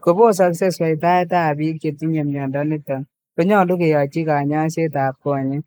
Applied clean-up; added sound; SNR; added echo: neural mask model Resemble Enhance denoiser.